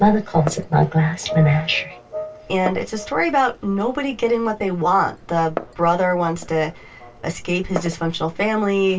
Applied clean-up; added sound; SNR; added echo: none; Glass; 16 dB; reverberation time 0.2 s.